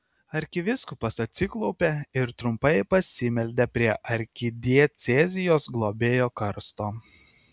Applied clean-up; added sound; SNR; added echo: none; none; none; none.